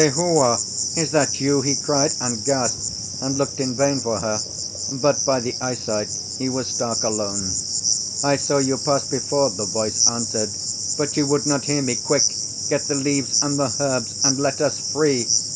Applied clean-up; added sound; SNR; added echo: none; Cricket; 2 dB; none.